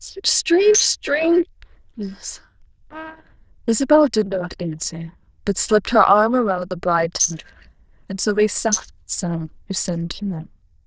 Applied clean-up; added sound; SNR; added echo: neural diffusion model UNIVERSE++.